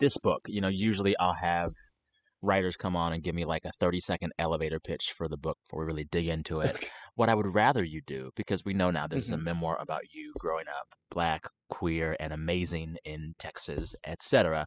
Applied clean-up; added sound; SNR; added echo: classical method spectral subtraction.